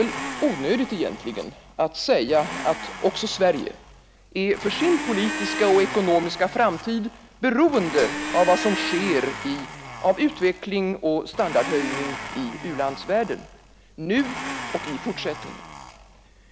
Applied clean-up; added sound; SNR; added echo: none; Domestic sounds, home sounds + Dishes, pots, and pans; 9 dB; none.